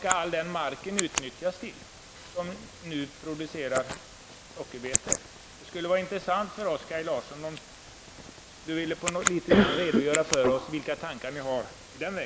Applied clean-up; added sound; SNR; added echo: neural mask model Resemble Enhance denoiser.